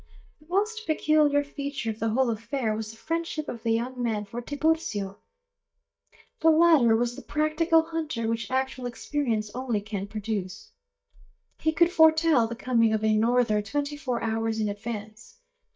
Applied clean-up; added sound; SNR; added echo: neural mask model DeepFilterNet 3.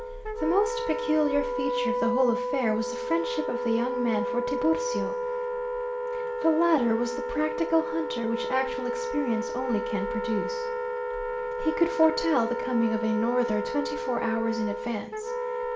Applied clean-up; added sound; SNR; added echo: none; Wind instrument, woodwind instrument; 2 dB; reverberation time 0.8 s.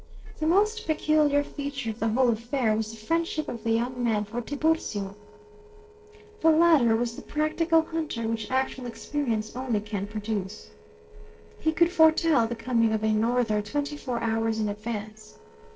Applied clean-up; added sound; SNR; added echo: neural separator model SepFormer DNS4.